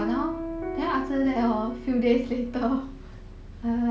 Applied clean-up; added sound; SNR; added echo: none; Piano; 10 dB; none.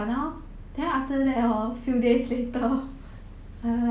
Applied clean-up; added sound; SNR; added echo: none; none; none; none.